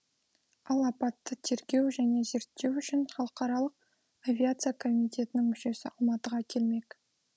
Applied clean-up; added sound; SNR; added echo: none; none; none; none.